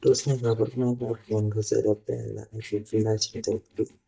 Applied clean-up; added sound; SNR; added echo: neural mask model DeepFilterNet 3.